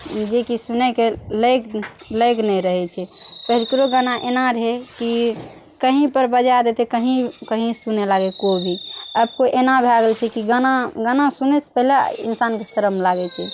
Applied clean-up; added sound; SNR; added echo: none; Fireworks; 13 dB; none.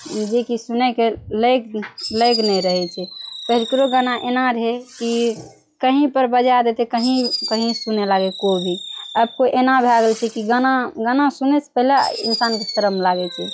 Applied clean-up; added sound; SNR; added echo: classical method log-MMSE.